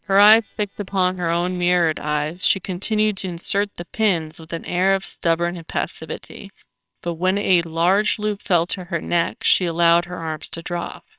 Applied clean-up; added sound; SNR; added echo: neural separator model SepFormer WHAMR!.